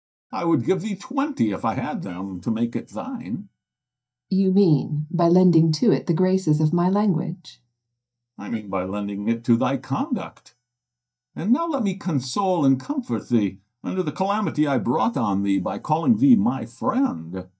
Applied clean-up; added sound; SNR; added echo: neural mask model DeepFilterNet 3.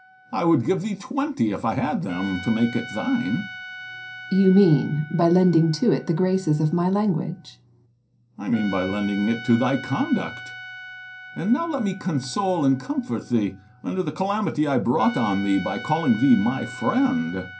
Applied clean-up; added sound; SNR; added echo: none; Trumpet; 17 dB; reverberation time 0.3 s.